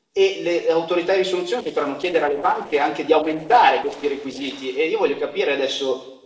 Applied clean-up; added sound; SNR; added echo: neural separator model SepFormer DNS4.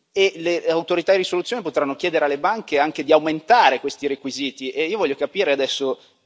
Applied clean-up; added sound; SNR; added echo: none; none; none; none.